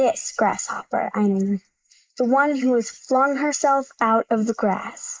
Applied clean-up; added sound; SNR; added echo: neural mask model Resemble Enhance denoiser.